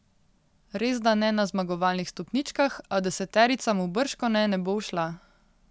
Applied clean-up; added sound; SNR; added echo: none; none; none; none.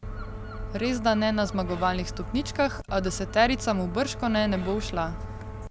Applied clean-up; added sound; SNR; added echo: none; Gull, seagull; 8 dB; none.